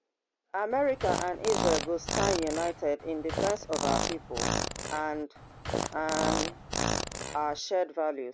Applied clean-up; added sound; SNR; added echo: none; Fart; 1 dB; none.